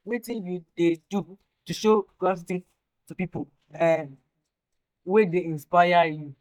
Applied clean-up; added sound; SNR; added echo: neural mask model DeepFilterNet 3.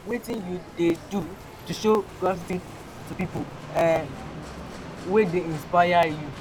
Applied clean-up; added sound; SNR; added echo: none; Bicycle; 13 dB; none.